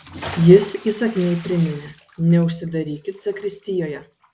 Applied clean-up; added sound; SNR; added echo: none; Bathtub (filling or washing) / Splash, splatter; 19 dB; none.